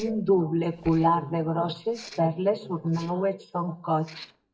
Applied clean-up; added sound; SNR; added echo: neural mask model DeepFilterNet 3.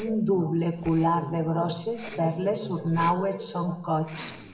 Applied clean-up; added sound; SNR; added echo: none; Respiratory sounds; 15 dB; reverberation time 0.8 s.